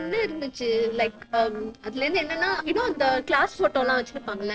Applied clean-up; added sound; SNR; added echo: neural separator model SepFormer DNS4.